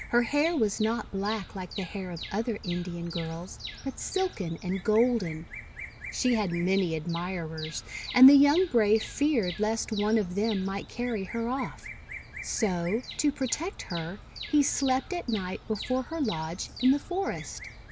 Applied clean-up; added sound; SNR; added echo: none; Bird vocalization, bird call, bird song; 14 dB; none.